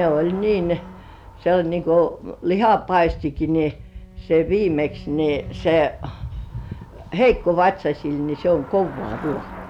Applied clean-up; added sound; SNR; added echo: none; Traffic noise, roadway noise / Bicycle + Bowed string instrument; 19 dB; none.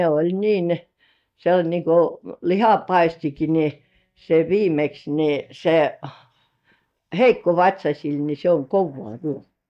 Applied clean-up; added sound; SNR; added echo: neural mask model DeepFilterNet 3.